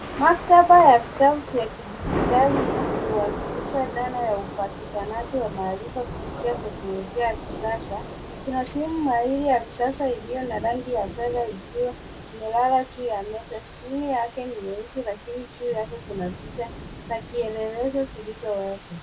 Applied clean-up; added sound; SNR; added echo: none; Thunder / Rain; 9 dB; none.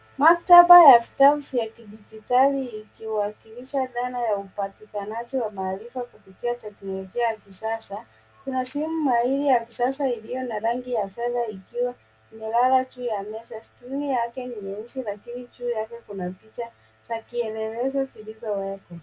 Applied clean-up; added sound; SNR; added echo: none; none; none; none.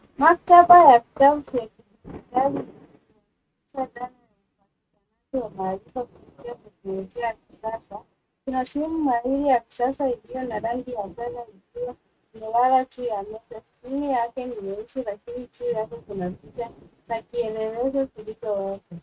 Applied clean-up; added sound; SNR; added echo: neural mask model RNNoise.